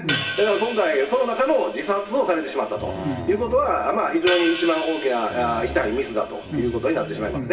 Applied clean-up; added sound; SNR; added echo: none; Hi-hat; 11 dB; reverberation time 1.6 s.